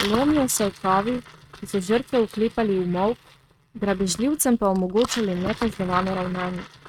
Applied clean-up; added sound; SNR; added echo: neural mask model RNNoise.